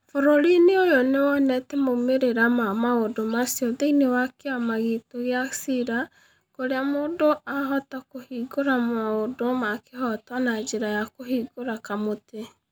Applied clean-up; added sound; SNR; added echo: none; none; none; none.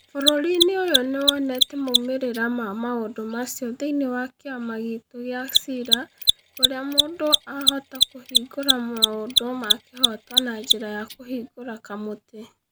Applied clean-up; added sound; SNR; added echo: none; Mechanisms; -2 dB; none.